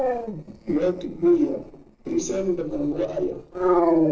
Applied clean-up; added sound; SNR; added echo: neural separator model SepFormer DNS4.